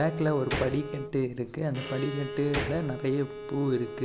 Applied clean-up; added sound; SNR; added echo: none; Bowed string instrument + Gunshot, gunfire; 7 dB; none.